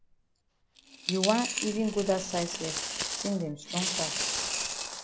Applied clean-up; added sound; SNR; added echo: none; Coin (dropping); 2 dB; none.